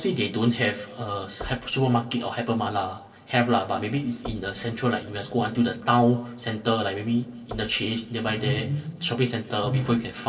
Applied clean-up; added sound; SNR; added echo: neural separator model SepFormer DNS4.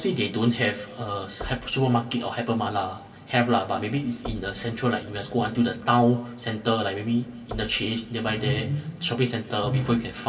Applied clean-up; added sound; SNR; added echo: none; Knock; 19 dB; reverberation time 1.7 s.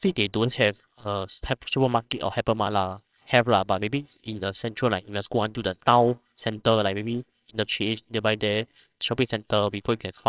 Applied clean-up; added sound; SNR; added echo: neural separator model SepFormer WHAMR!.